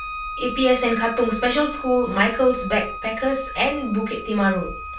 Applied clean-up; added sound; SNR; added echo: none; Bowed string instrument; 10 dB; reverberation time 0.3 s.